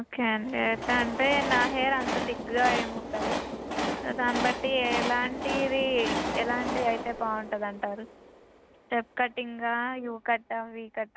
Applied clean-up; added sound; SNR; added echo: none; Train; 4 dB; none.